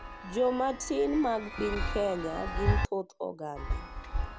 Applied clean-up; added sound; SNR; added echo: none; Chime; 2 dB; none.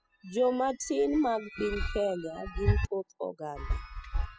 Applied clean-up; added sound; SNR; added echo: classical method spectral subtraction.